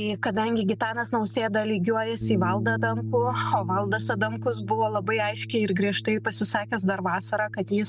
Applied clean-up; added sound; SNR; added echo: none; Bass guitar; 8 dB; none.